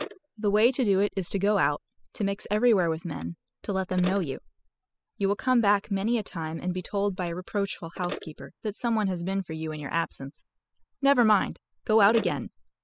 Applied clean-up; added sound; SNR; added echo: classical method spectral subtraction.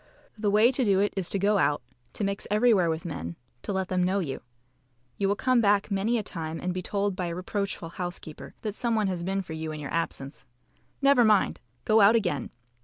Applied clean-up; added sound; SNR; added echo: none; none; none; none.